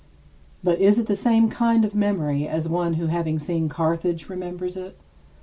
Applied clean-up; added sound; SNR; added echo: none; none; none; none.